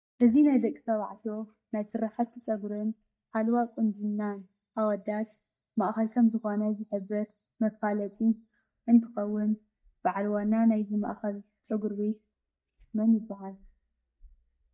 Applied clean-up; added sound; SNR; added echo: neural mask model DeepFilterNet 3.